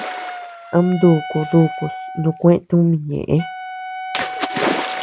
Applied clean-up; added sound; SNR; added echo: none; Splash, splatter + Wind instrument, woodwind instrument; 8 dB; none.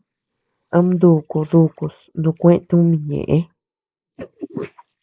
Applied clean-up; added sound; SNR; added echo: neural mask model Resemble Enhance denoiser.